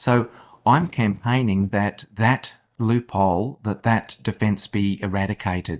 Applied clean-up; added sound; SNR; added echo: neural mask model DeepFilterNet 3.